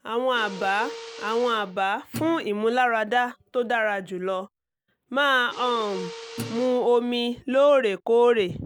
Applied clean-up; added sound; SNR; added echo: none; Guitar + Mechanisms; 16 dB; none.